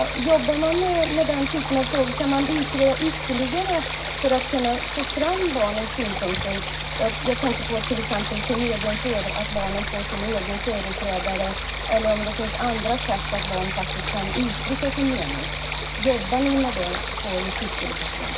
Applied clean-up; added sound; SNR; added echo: none; Stream; 0 dB; reverberation time 0.4 s.